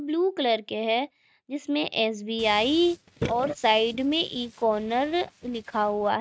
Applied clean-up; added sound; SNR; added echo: neural mask model RNNoise.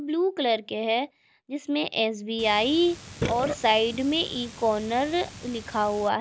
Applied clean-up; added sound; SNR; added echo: none; Burping, eructation; 11 dB; none.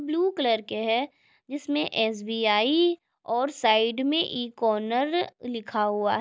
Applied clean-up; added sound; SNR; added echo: none; none; none; none.